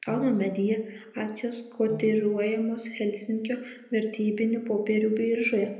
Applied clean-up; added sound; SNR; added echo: none; Piano; 16 dB; reverberation time 0.7 s.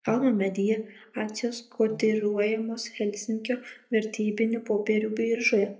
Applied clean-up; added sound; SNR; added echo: neural mask model DeepFilterNet 3.